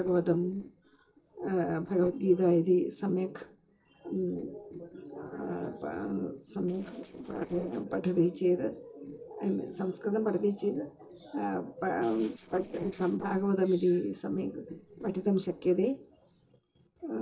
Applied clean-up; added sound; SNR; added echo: neural separator model SepFormer DNS4.